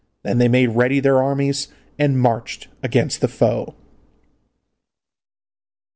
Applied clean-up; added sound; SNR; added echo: none; none; none; none.